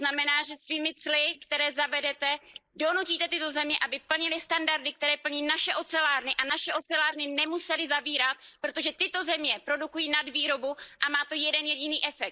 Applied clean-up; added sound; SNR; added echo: neural mask model Resemble Enhance denoiser.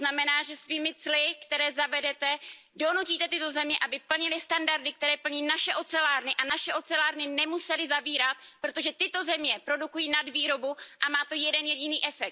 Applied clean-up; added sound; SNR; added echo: none; none; none; none.